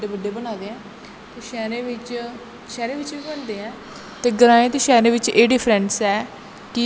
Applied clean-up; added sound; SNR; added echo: none; none; none; none.